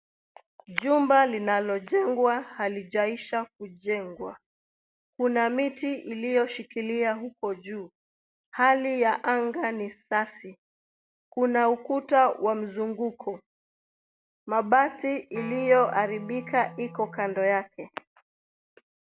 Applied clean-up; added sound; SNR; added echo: none; Wind instrument, woodwind instrument; 17 dB; none.